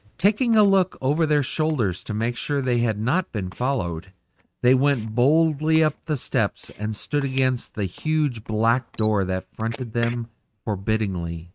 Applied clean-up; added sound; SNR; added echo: neural mask model RNNoise.